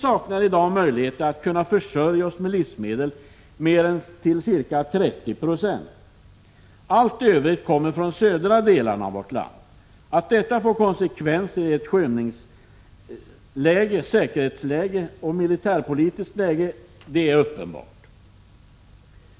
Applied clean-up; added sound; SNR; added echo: none; none; none; none.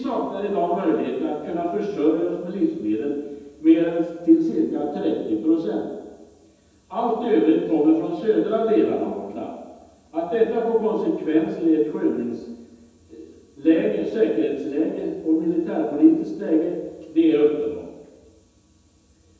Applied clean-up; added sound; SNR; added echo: none; none; none; reverberation time 1.1 s.